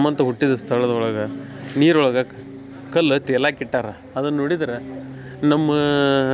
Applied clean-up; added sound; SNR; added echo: none; none; none; none.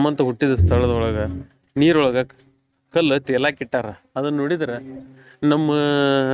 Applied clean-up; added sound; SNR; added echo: neural mask model RNNoise.